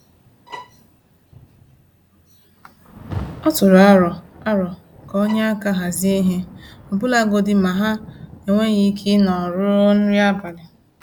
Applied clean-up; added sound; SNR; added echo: none; Bowed string instrument + Rain; 20 dB; none.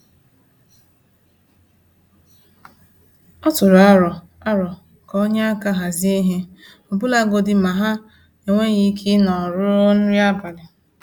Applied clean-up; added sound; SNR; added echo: none; none; none; none.